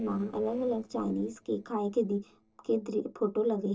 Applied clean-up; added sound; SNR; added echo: neural separator model SepFormer DNS4.